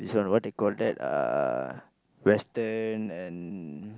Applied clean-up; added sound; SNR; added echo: none; none; none; none.